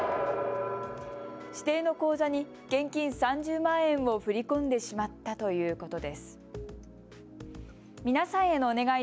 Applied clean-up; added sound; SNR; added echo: none; none; none; none.